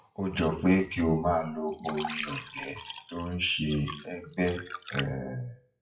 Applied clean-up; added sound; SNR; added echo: classical method WPE with log-MMSE.